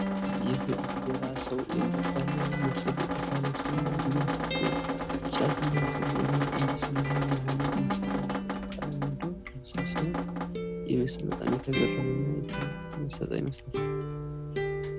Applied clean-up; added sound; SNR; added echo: none; Acoustic guitar + Drip; -1 dB; none.